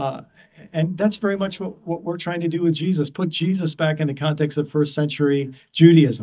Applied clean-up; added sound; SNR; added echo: neural mask model DeepFilterNet 3.